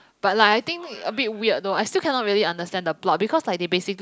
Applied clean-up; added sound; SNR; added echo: none; none; none; none.